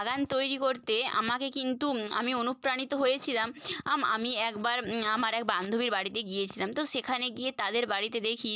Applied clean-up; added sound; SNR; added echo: none; none; none; none.